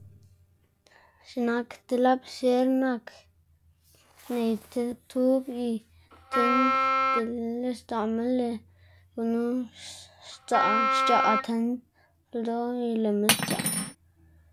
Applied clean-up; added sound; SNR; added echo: none; Wind instrument, woodwind instrument + Cutlery, silverware; -3 dB; none.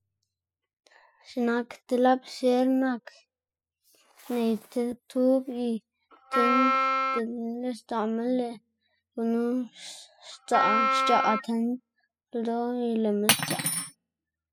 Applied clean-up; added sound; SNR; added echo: classical method spectral subtraction.